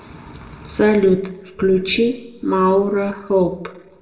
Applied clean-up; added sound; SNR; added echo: none; none; none; reverberation time 0.7 s.